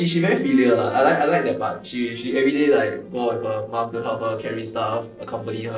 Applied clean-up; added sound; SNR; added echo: neural separator model SepFormer DNS4.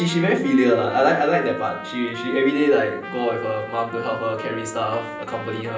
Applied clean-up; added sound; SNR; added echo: none; Trumpet; 13 dB; reverberation time 0.6 s.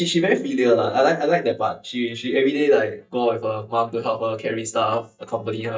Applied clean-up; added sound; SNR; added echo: neural mask model DeepFilterNet 3.